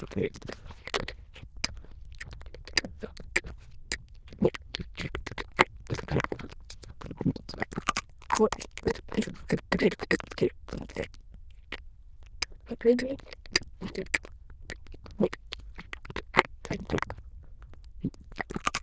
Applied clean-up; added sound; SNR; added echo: neural diffusion model UNIVERSE++.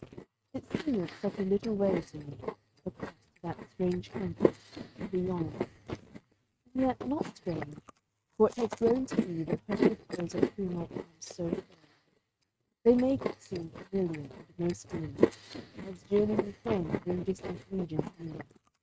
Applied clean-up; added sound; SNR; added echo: neural mask model RNNoise.